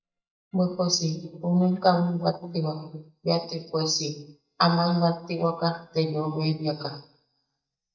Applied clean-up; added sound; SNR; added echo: neural mask model DeepFilterNet 3.